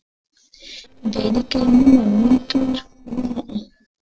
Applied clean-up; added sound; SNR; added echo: neural separator model SepFormer DNS4.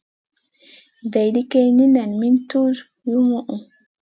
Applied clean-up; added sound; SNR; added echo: none; none; none; none.